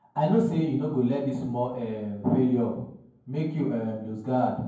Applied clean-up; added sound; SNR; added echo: none; none; none; reverberation time 0.9 s.